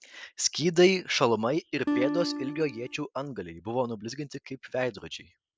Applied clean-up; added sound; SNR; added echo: none; Acoustic guitar; 3 dB; none.